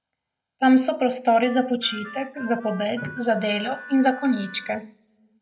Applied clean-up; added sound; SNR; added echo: none; Harmonica; 16 dB; reverberation time 0.3 s.